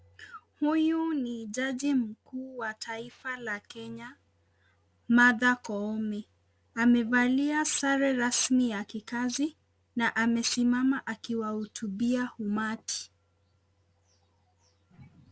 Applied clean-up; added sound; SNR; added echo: none; none; none; none.